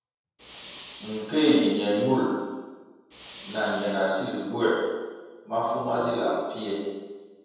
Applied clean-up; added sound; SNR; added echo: none; Fire; 13 dB; reverberation time 1.2 s.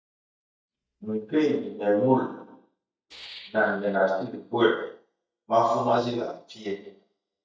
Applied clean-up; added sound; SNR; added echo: neural mask model DeepFilterNet 3.